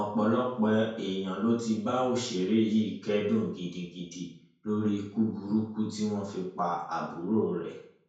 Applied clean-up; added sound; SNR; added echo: none; none; none; reverberation time 0.5 s.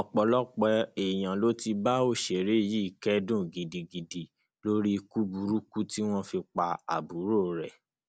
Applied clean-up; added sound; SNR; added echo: none; none; none; none.